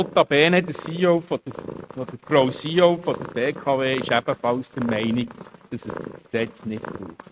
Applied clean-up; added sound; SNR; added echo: neural mask model RNNoise.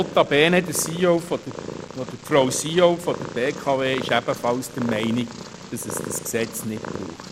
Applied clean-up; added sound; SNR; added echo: none; Purr; 12 dB; none.